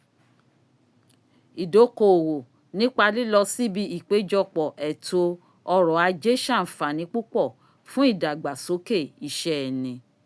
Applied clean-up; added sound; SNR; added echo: none; none; none; none.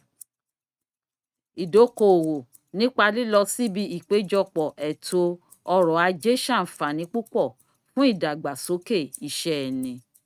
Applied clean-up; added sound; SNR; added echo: neural mask model RNNoise.